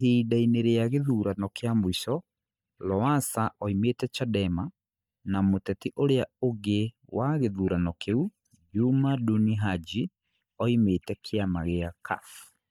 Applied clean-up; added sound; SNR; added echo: neural mask model DeepFilterNet 3.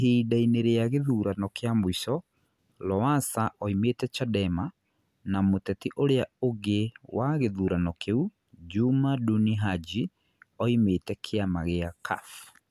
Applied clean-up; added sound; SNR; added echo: none; none; none; none.